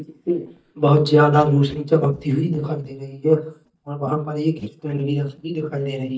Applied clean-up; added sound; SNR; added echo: neural mask model DeepFilterNet 3.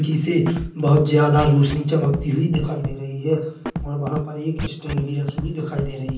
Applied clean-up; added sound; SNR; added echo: none; Scratching (performance technique); 10 dB; reverberation time 0.6 s.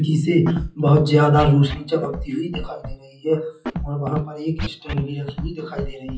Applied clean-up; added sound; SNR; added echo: classical method WPE with log-MMSE.